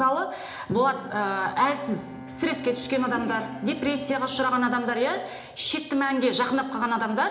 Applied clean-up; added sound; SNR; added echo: none; Bowed string instrument; 17 dB; reverberation time 0.8 s.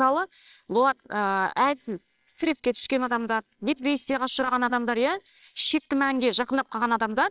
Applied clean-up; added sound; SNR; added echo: neural separator model SepFormer WHAMR!.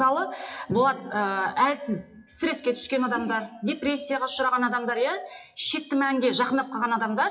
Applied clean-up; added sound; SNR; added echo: classical method WPE with log-MMSE.